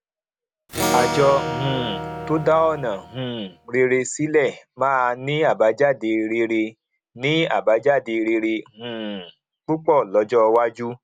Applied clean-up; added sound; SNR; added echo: none; Acoustic guitar / Strum; 6 dB; none.